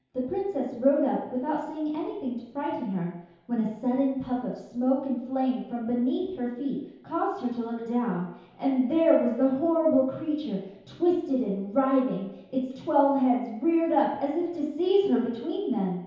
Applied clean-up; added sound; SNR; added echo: none; none; none; reverberation time 0.8 s.